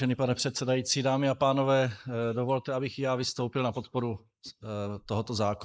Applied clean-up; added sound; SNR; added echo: neural mask model Resemble Enhance denoiser.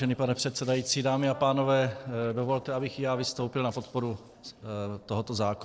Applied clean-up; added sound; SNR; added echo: neural separator model SepFormer DNS4.